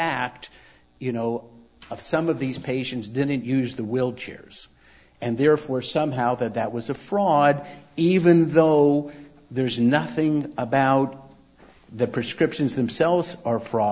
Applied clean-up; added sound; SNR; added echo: none; none; none; none.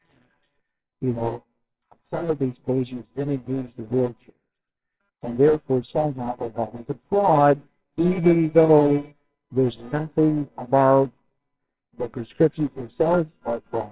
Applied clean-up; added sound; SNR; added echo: neural separator model SepFormer WHAMR!.